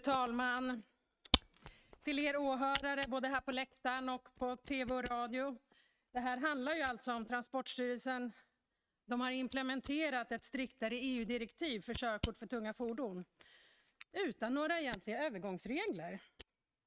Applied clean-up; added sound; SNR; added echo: neural mask model RNNoise.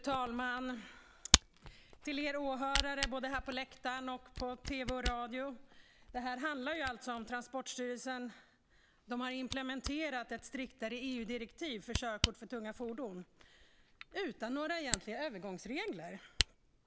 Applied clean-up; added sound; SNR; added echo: none; Camera; 1 dB; none.